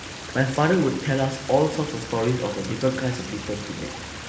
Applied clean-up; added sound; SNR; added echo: none; Stream; 11 dB; reverberation time 1.1 s.